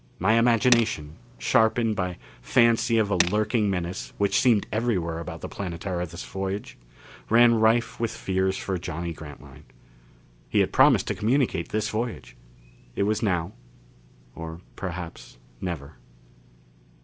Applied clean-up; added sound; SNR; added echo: none; Tools; 8 dB; none.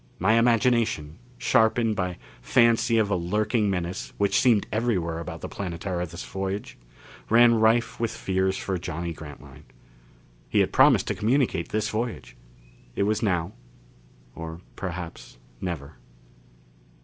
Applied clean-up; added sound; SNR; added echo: none; none; none; none.